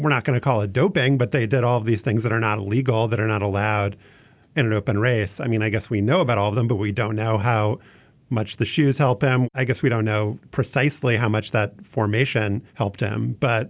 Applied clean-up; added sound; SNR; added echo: none; none; none; none.